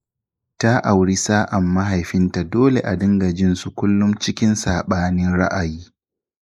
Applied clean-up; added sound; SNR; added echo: neural mask model Resemble Enhance denoiser.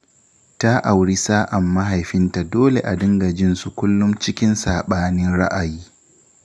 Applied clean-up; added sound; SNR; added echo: none; none; none; none.